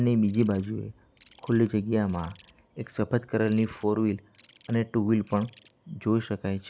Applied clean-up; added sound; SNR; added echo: none; Insect; 10 dB; none.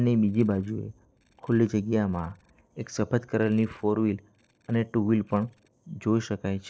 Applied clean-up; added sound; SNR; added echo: neural separator model SepFormer DNS4.